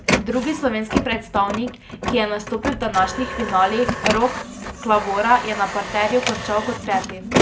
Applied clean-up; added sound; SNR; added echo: none; Printer; 4 dB; none.